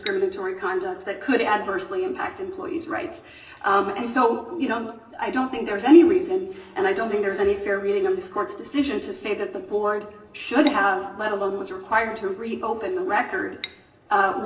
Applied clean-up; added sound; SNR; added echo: none; Cutlery, silverware / Dishes, pots, and pans; 13 dB; reverberation time 0.9 s.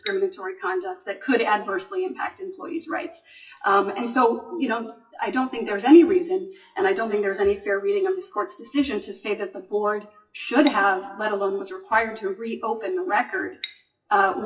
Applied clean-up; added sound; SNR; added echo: classical method WPE with log-MMSE.